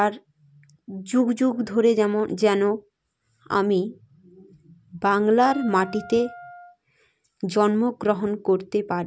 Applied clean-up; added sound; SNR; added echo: none; Wind instrument, woodwind instrument; 18 dB; none.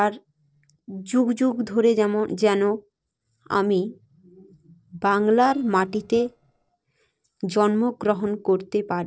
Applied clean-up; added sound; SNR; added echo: neural separator model SepFormer DNS4.